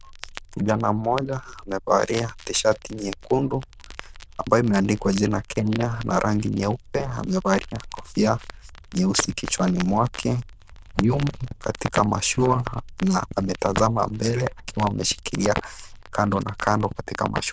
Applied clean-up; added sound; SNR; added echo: neural diffusion model UNIVERSE++.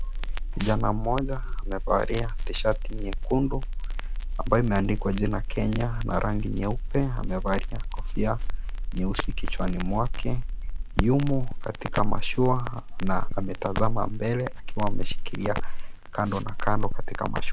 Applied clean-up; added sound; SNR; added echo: none; Crackle; -3 dB; none.